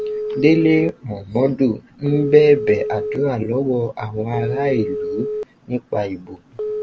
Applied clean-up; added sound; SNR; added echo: none; Telephone; 8 dB; none.